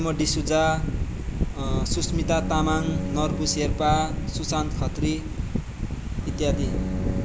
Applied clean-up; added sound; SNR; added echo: none; Bowed string instrument; 11 dB; none.